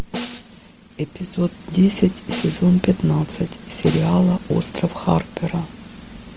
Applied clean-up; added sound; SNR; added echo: none; Snare drum; 14 dB; none.